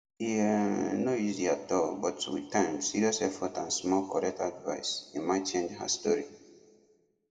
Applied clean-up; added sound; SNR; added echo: none; none; none; reverberation time 1.1 s.